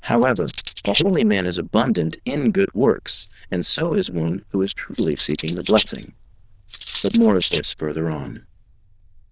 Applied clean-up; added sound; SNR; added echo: neural diffusion model UNIVERSE++.